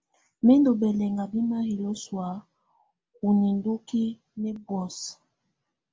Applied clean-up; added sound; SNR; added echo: none; none; none; none.